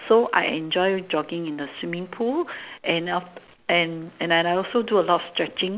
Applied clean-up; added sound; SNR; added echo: none; none; none; none.